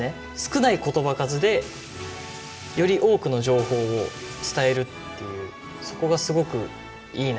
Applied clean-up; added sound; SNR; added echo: none; Rain; 16 dB; reverberation time 0.7 s.